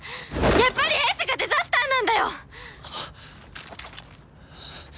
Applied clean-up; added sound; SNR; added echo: none; none; none; none.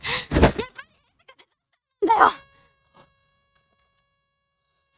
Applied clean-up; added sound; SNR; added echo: neural mask model RNNoise.